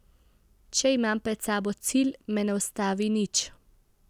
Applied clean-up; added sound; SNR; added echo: none; none; none; none.